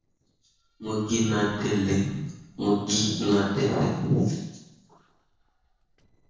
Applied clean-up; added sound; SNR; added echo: neural separator model SepFormer DNS4.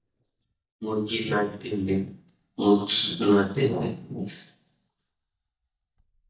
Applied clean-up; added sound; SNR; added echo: neural mask model DeepFilterNet 3.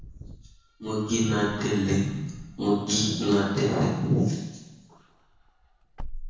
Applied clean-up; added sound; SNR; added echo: none; Wind / Car; 16 dB; reverberation time 1.0 s.